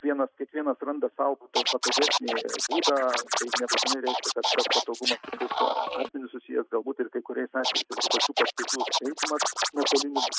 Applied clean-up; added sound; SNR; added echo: neural mask model RNNoise.